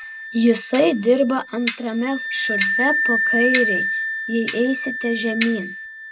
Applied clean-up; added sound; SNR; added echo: none; Clock + Wind instrument, woodwind instrument; 3 dB; none.